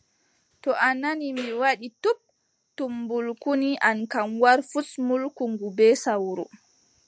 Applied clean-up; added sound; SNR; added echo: none; none; none; none.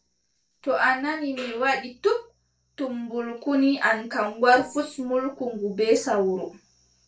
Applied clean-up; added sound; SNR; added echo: neural separator model SepFormer DNS4.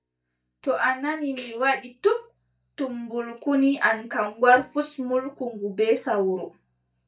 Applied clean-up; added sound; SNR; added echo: neural mask model DeepFilterNet 3.